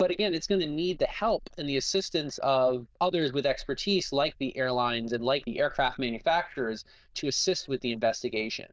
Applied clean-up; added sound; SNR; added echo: neural diffusion model UNIVERSE++.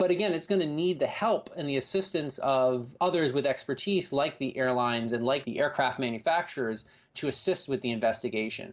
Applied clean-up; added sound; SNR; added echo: none; none; none; none.